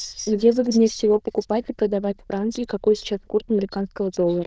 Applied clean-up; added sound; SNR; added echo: neural diffusion model UNIVERSE++.